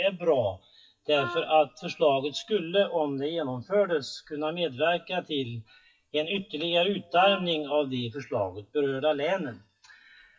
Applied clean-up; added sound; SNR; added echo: classical method WPE with log-MMSE.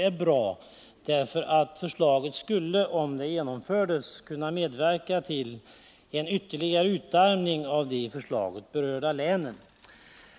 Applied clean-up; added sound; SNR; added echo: none; none; none; none.